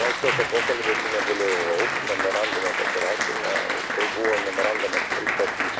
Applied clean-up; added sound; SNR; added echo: none; Applause; -2 dB; none.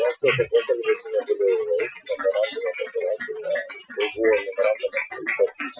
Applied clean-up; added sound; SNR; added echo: classical method Wiener filter.